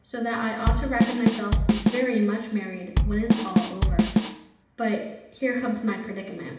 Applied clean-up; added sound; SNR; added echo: none; Drum kit; -4 dB; reverberation time 0.8 s.